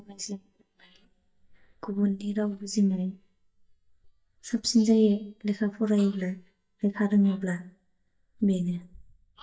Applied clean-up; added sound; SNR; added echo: neural mask model DeepFilterNet 3.